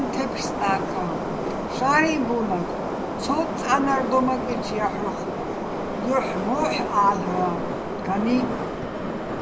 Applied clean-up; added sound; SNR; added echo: none; Subway, metro, underground; 2 dB; none.